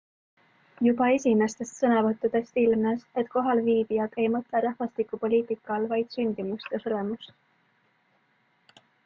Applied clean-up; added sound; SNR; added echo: none; none; none; none.